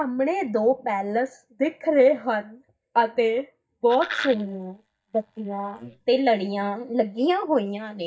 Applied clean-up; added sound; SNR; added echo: neural mask model DeepFilterNet 3.